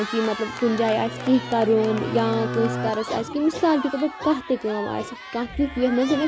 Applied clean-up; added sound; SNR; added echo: none; Cheering + Bowed string instrument; 9 dB; none.